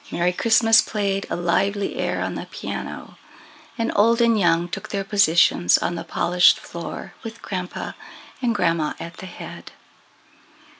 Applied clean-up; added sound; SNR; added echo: none; none; none; none.